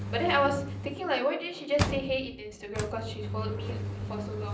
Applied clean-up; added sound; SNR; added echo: none; Engine; 4 dB; reverberation time 0.6 s.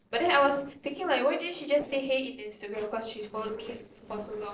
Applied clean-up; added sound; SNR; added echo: neural separator model SepFormer DNS4.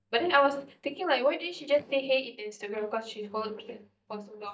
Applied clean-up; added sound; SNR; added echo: neural mask model DeepFilterNet 3.